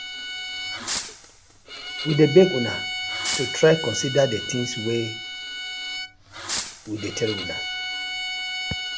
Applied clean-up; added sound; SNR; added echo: none; Bowed string instrument + Fireworks; 5 dB; none.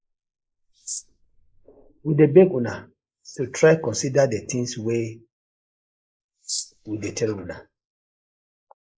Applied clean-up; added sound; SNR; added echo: neural mask model Resemble Enhance denoiser.